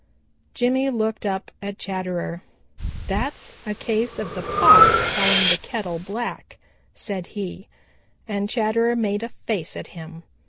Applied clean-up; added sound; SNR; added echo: none; Breathing; -1 dB; none.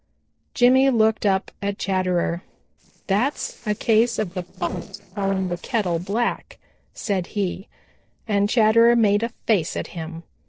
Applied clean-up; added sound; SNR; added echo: neural separator model SepFormer DNS4.